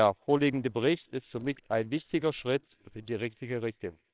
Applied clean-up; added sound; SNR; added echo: neural separator model SepFormer WHAMR!.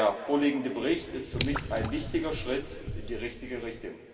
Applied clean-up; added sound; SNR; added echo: none; Drip / Water; 6 dB; reverberation time 2.5 s.